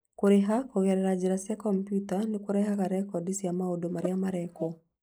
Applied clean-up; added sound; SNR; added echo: neural mask model Resemble Enhance denoiser.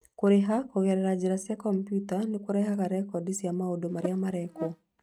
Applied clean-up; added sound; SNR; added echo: neural mask model RNNoise.